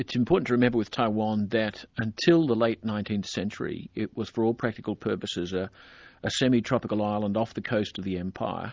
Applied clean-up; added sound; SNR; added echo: none; none; none; none.